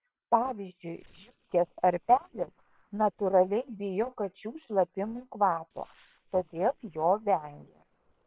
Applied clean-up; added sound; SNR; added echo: neural separator model SepFormer WHAM!.